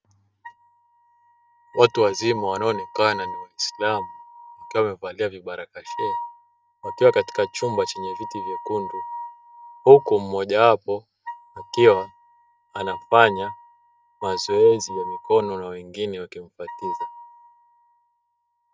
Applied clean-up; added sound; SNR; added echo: neural mask model RNNoise.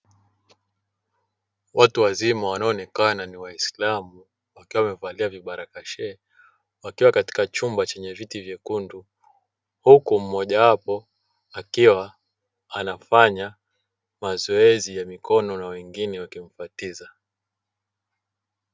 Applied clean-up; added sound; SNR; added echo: none; none; none; none.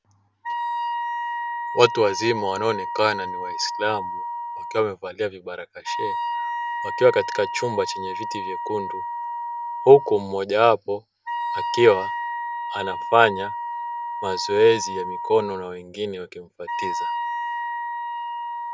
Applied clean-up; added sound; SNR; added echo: none; Wind instrument, woodwind instrument; 6 dB; none.